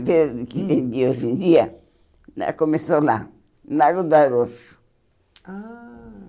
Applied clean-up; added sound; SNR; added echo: none; none; none; none.